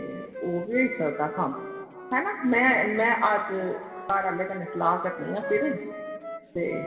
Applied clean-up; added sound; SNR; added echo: none; Wind instrument, woodwind instrument; 12 dB; reverberation time 2.8 s.